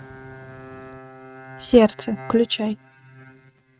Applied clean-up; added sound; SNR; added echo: neural mask model RNNoise.